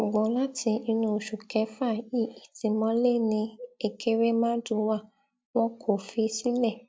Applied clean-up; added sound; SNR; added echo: none; none; none; none.